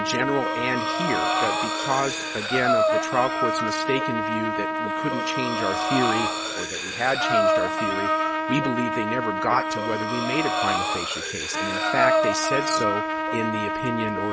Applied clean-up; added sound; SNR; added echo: none; Breathing + Trumpet; -3 dB; none.